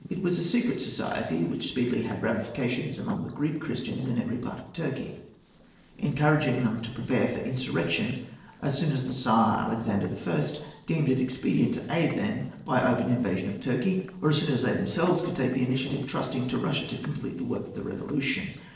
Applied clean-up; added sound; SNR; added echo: neural separator model SepFormer DNS4.